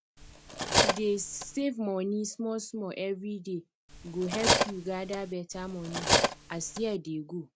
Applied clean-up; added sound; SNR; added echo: none; Cutlery, silverware; -5 dB; none.